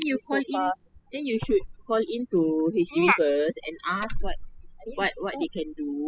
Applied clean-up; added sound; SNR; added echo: classical method spectral subtraction.